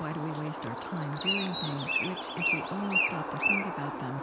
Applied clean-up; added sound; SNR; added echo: none; Bird + Bird; -4 dB; none.